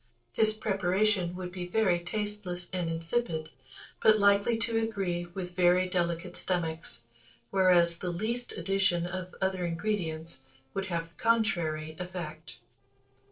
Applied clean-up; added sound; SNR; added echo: neural separator model SepFormer DNS4.